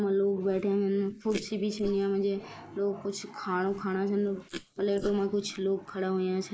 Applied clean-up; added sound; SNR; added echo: neural mask model Resemble Enhance denoiser.